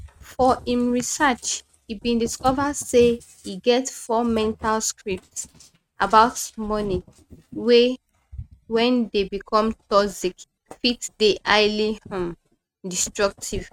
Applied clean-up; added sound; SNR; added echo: neural mask model RNNoise.